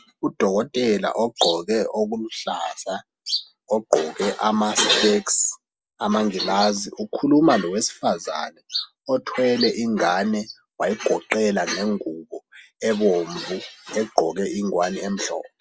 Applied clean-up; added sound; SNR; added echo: none; none; none; none.